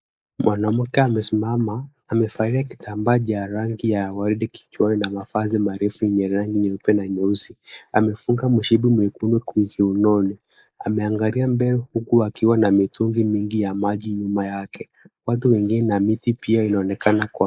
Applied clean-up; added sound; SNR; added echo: neural mask model Resemble Enhance denoiser.